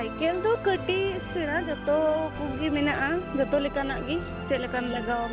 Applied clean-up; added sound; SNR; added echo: none; Musical instrument; 7 dB; none.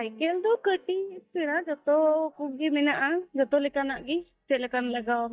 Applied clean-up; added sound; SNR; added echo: neural mask model DeepFilterNet 3.